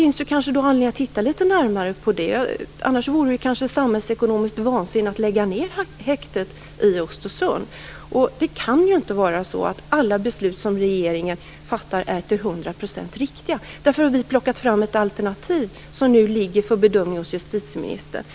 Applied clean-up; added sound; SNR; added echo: none; none; none; none.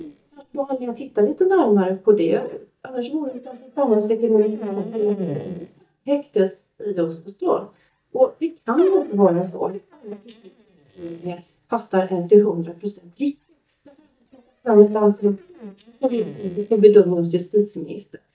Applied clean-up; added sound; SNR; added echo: neural mask model DeepFilterNet 3.